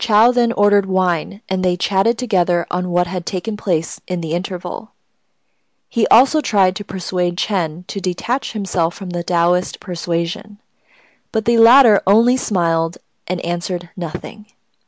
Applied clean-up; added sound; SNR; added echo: none; none; none; none.